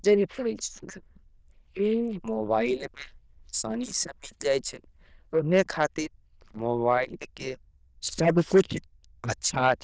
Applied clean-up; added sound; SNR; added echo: neural diffusion model UNIVERSE++.